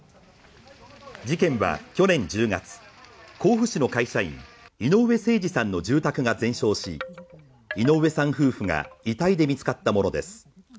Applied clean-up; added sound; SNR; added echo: none; Wind chime; 18 dB; none.